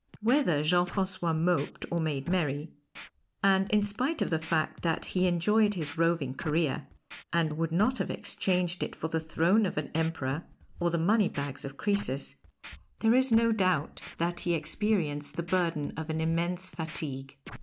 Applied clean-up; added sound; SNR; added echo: none; Scratching (performance technique); 20 dB; none.